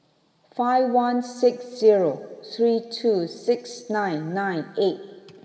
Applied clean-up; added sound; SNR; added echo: none; none; none; reverberation time 1.9 s.